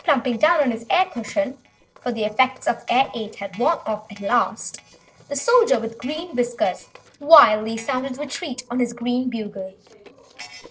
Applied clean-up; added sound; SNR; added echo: neural separator model SepFormer DNS4.